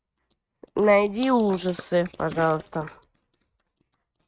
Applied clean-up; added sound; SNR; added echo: neural mask model RNNoise.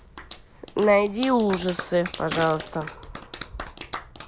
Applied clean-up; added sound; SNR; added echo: none; Clapping + Gunshot, gunfire; 12 dB; none.